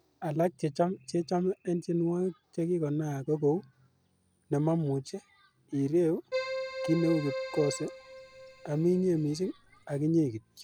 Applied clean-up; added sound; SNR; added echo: none; Keyboard (musical); 8 dB; none.